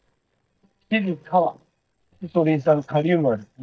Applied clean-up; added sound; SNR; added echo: neural mask model DeepFilterNet 3.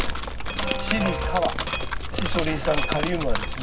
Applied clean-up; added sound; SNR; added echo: none; Drip; -3 dB; reverberation time 0.4 s.